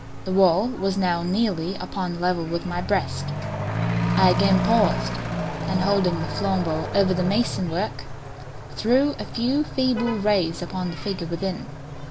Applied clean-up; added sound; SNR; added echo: none; Accelerating, revving, vroom / Truck; 5 dB; none.